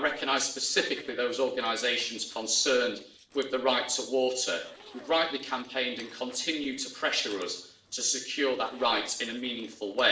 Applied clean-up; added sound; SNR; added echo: neural separator model SepFormer DNS4.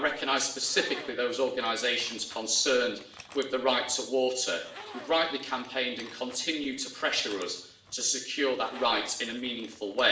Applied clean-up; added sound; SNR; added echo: none; Zipper (clothing); 20 dB; reverberation time 0.5 s.